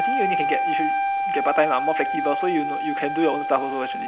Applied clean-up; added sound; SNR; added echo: none; Wind instrument, woodwind instrument; -1 dB; none.